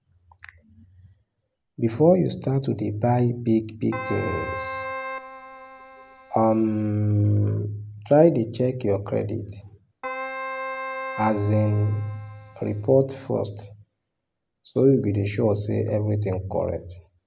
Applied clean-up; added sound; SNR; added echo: none; Keyboard (musical); 10 dB; none.